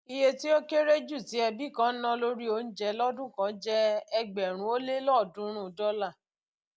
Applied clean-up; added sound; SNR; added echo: none; none; none; none.